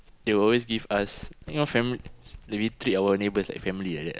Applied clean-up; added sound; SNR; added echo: none; Domestic sounds, home sounds; 20 dB; none.